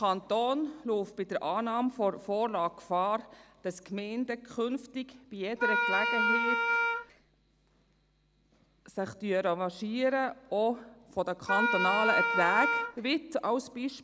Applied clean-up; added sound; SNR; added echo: none; Wind instrument, woodwind instrument; -3 dB; none.